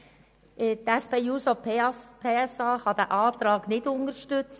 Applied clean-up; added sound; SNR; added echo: none; none; none; none.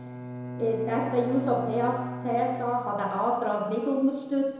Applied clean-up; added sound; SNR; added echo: none; Bowed string instrument; 10 dB; reverberation time 1.0 s.